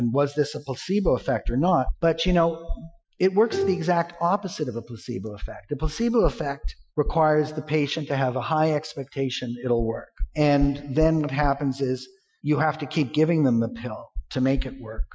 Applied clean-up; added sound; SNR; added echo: classical method Wiener filter.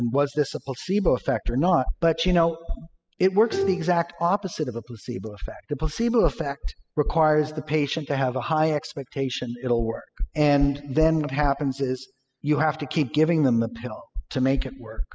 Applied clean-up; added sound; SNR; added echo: classical method spectral subtraction.